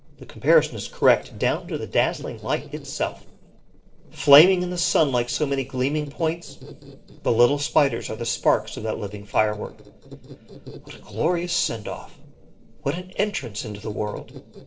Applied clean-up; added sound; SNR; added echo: neural separator model SepFormer DNS4.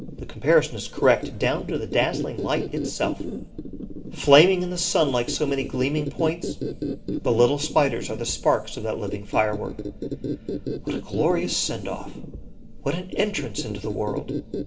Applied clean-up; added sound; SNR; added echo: none; Squeak; 7 dB; reverberation time 0.7 s.